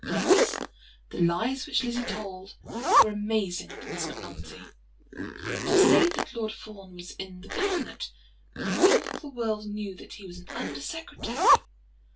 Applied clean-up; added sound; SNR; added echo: none; Zipper (clothing); -4 dB; reverberation time 0.2 s.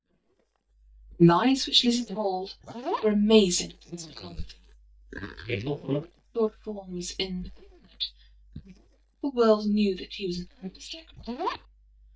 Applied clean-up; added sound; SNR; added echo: neural mask model DeepFilterNet 3.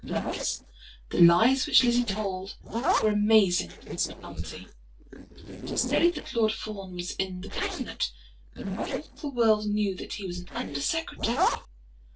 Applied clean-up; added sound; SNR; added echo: neural separator model SepFormer DNS4.